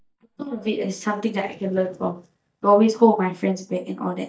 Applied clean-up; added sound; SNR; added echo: neural mask model DeepFilterNet 3.